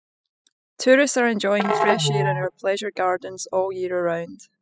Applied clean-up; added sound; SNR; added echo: classical method spectral subtraction.